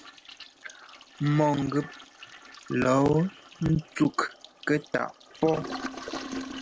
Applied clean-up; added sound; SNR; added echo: none; Toilet flush; 13 dB; none.